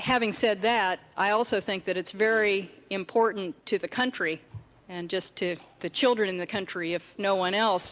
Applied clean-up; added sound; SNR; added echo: none; none; none; none.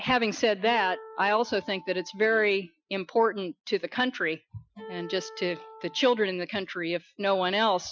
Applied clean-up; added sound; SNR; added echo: classical method Wiener filter.